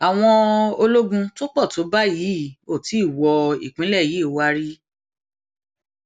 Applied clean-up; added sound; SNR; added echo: none; none; none; none.